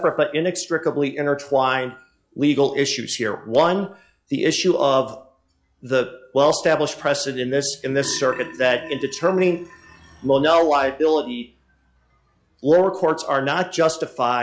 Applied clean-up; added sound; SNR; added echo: classical method log-MMSE.